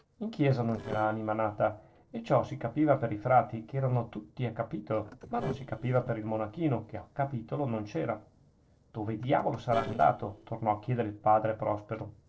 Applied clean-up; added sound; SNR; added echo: neural separator model SepFormer DNS4.